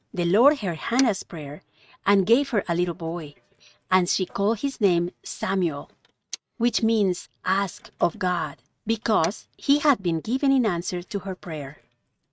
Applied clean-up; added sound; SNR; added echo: neural mask model RNNoise.